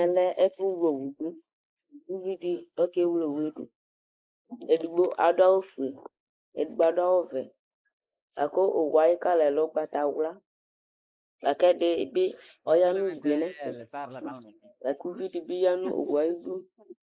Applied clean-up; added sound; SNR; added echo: neural mask model Resemble Enhance denoiser.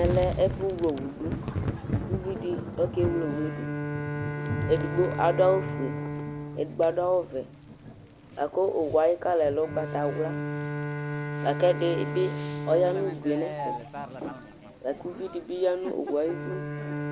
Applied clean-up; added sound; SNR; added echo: none; Thunder / Rain + Bowed string instrument; 5 dB; none.